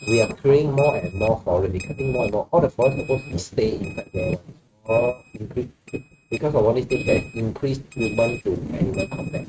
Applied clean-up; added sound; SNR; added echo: neural mask model RNNoise.